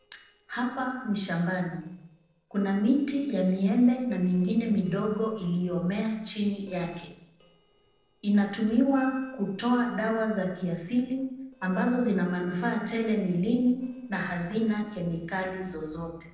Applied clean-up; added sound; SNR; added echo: neural separator model SepFormer DNS4.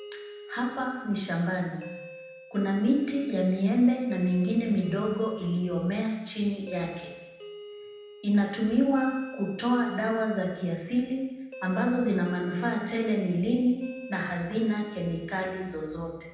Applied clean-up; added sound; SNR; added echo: none; Doorbell; 17 dB; reverberation time 1.0 s.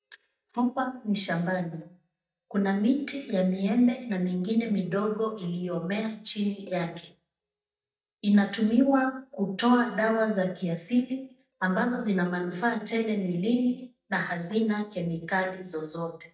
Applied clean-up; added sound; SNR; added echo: neural mask model DeepFilterNet 3.